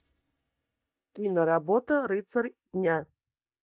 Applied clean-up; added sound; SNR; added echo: neural mask model DeepFilterNet 3.